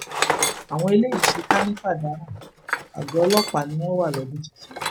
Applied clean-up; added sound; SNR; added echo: none; Tools; 3 dB; none.